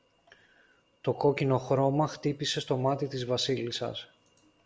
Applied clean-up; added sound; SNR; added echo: none; none; none; none.